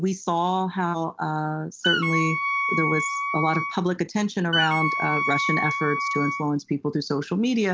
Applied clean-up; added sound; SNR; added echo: none; Wind instrument, woodwind instrument; 1 dB; none.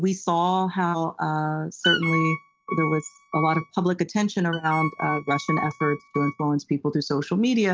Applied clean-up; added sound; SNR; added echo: neural mask model RNNoise.